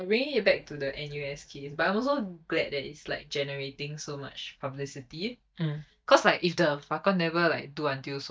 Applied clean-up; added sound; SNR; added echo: neural mask model DeepFilterNet 3.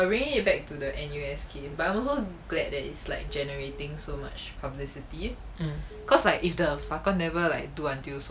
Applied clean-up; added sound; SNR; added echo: none; Telephone; 19 dB; none.